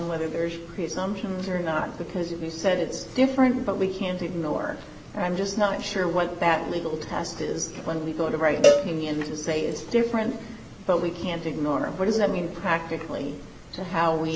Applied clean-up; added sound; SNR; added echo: none; Cowbell; -1 dB; none.